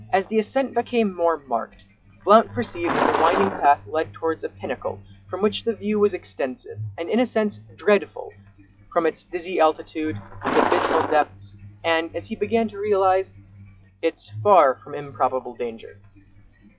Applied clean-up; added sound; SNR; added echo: classical method log-MMSE.